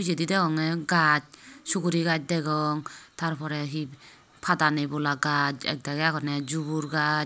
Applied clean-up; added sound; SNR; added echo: none; none; none; none.